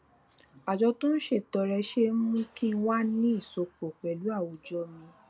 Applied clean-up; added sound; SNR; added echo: none; none; none; none.